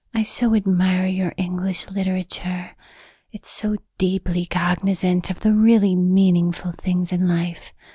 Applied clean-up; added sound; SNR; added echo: none; none; none; none.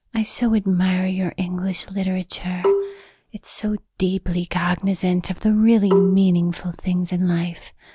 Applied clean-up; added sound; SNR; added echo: none; Marimba, xylophone; 2 dB; none.